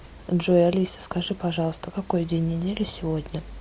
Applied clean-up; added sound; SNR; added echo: none; none; none; none.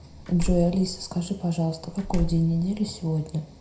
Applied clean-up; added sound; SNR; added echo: none; Slam; 6 dB; reverberation time 0.5 s.